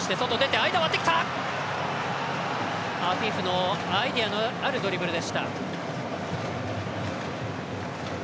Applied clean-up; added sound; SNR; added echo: none; Bowed string instrument; 17 dB; none.